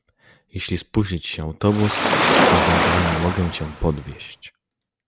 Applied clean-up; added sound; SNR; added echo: none; Waves, surf; -4 dB; none.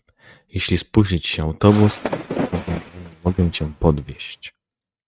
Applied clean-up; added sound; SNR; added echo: neural mask model RNNoise.